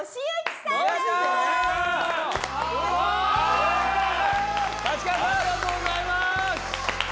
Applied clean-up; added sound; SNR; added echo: none; none; none; none.